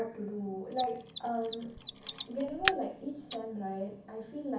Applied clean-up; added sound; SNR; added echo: none; Mechanisms; 3 dB; reverberation time 0.6 s.